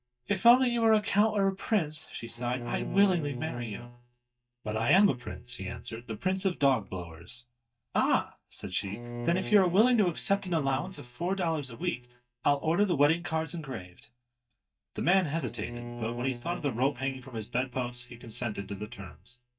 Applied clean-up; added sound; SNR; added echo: neural mask model DeepFilterNet 3.